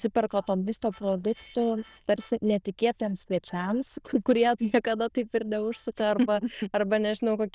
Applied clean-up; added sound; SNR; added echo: neural diffusion model UNIVERSE++.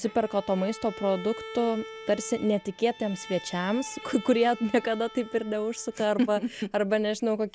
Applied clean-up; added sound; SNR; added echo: none; Bowed string instrument; 17 dB; none.